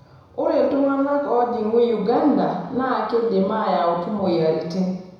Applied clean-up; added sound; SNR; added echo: none; none; none; reverberation time 1.0 s.